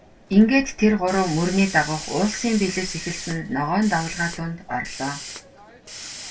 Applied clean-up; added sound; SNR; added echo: none; Hiss; 14 dB; reverberation time 0.2 s.